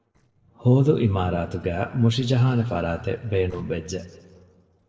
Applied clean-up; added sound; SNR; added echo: neural separator model SepFormer DNS4.